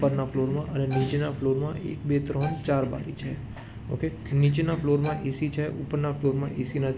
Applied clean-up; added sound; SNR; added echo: none; Bowed string instrument + Cough; 15 dB; none.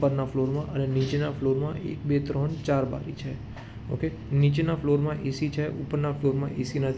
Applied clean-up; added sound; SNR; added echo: none; none; none; none.